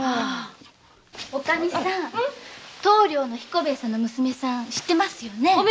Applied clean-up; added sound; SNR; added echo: none; none; none; none.